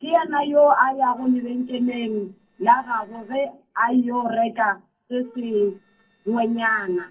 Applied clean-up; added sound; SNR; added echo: neural separator model SepFormer DNS4.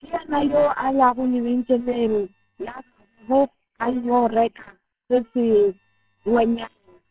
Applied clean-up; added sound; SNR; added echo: neural separator model SepFormer WHAMR!.